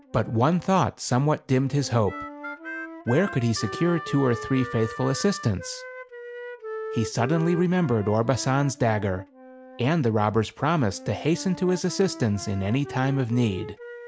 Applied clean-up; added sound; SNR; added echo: none; Harmonica + Wind instrument, woodwind instrument; 13 dB; none.